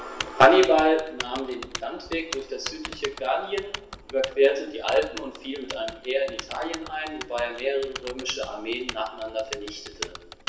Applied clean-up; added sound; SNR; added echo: none; Typing; 13 dB; reverberation time 1.6 s.